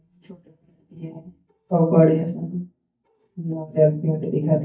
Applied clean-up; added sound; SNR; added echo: neural mask model DeepFilterNet 3.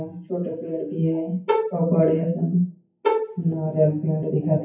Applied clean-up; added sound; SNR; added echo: classical method WPE with log-MMSE.